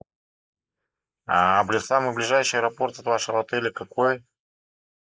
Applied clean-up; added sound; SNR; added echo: neural mask model Resemble Enhance denoiser.